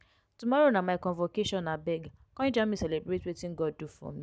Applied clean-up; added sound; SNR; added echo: none; none; none; none.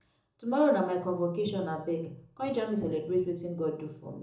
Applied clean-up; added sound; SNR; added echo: none; none; none; reverberation time 0.6 s.